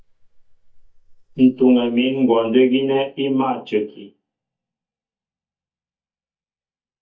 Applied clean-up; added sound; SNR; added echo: neural mask model DeepFilterNet 3.